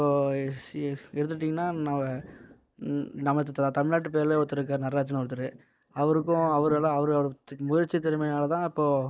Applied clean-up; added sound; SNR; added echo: neural mask model DeepFilterNet 3.